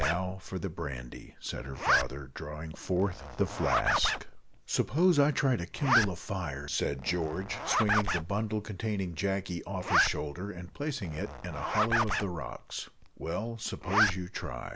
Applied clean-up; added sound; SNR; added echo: none; Zipper (clothing); 2 dB; none.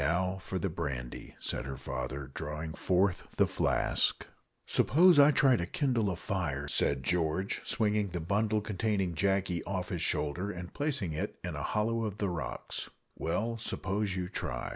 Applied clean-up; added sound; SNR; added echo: none; none; none; none.